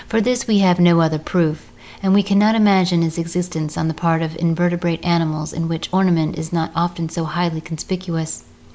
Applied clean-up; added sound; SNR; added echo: none; none; none; none.